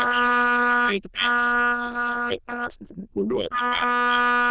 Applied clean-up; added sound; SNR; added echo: neural diffusion model UNIVERSE++.